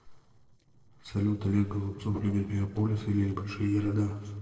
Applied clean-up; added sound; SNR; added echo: neural separator model SepFormer DNS4.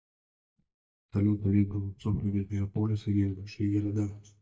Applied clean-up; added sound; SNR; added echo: neural mask model DeepFilterNet 3.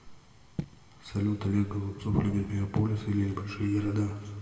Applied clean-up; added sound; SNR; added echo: none; Raindrop / Drip; 14 dB; reverberation time 1.9 s.